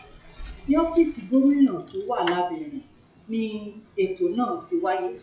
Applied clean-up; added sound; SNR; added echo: classical method WPE with log-MMSE.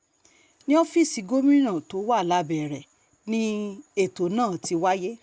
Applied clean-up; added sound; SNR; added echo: none; none; none; none.